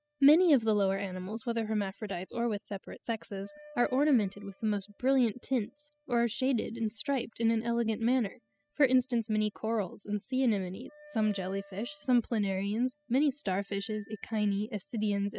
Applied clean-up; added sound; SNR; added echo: classical method spectral subtraction.